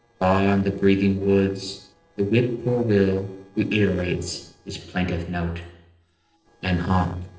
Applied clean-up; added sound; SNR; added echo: neural separator model SepFormer DNS4.